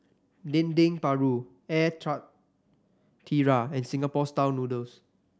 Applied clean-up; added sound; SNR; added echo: none; none; none; none.